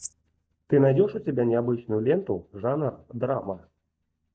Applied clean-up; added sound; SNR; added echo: neural mask model DeepFilterNet 3.